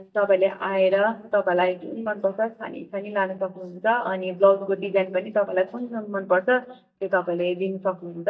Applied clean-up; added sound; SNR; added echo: neural mask model DeepFilterNet 3.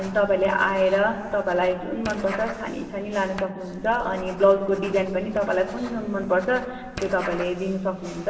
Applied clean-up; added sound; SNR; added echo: none; Writing; 14 dB; reverberation time 2.2 s.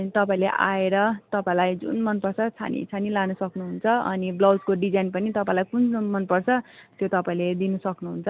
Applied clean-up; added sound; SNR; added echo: none; none; none; none.